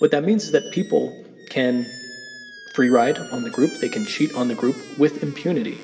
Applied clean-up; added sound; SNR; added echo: none; Squeak; 19 dB; reverberation time 1.3 s.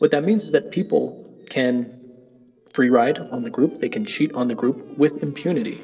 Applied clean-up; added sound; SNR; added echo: neural separator model SepFormer DNS4.